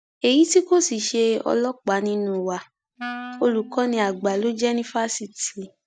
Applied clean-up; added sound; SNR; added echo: neural mask model DeepFilterNet 3.